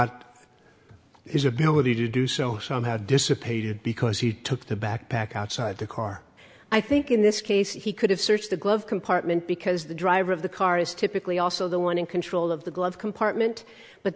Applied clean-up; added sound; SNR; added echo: none; none; none; none.